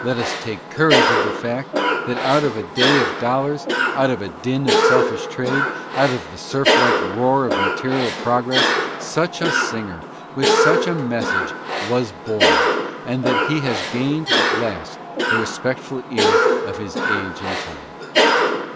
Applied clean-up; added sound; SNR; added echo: none; Cough; -3 dB; none.